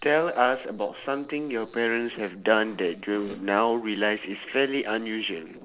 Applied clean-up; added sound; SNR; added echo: neural separator model SepFormer DNS4.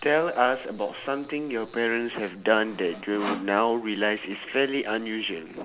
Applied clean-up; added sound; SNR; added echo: none; Sawing; 11 dB; none.